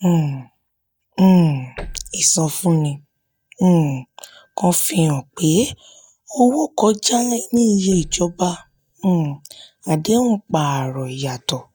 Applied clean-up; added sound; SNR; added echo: neural mask model DeepFilterNet 3.